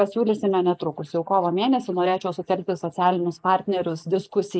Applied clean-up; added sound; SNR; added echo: neural mask model Resemble Enhance denoiser.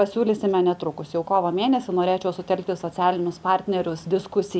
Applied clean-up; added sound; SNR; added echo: none; none; none; none.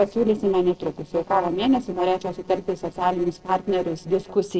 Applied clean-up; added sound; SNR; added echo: neural separator model SepFormer DNS4.